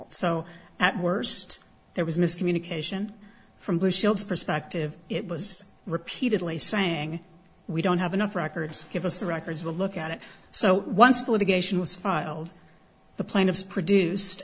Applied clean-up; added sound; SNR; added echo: none; none; none; none.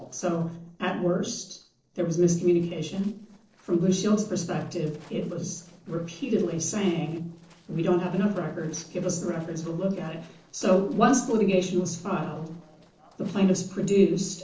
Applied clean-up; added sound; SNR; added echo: neural separator model SepFormer DNS4.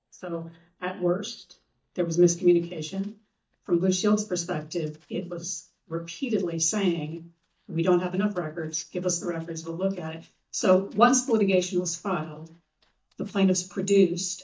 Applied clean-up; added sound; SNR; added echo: neural mask model DeepFilterNet 3.